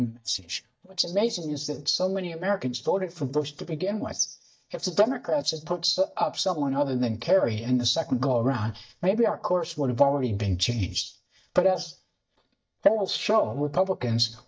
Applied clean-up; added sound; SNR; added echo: neural mask model DeepFilterNet 3.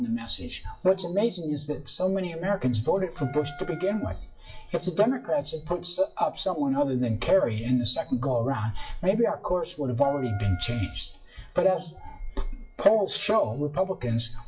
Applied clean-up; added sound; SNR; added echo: classical method WPE with log-MMSE.